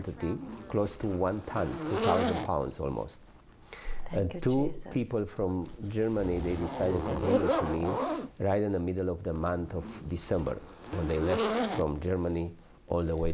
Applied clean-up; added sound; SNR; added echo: none; Zipper (clothing); 4 dB; none.